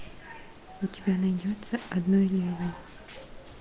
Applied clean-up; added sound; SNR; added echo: none; Stream; 18 dB; none.